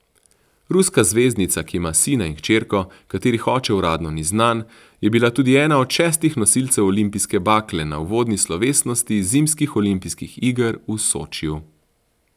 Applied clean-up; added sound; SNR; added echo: none; none; none; none.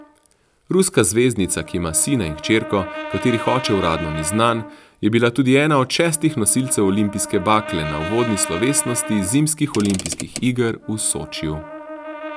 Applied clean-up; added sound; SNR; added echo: none; Brass instrument + Mechanisms / Car; 12 dB; none.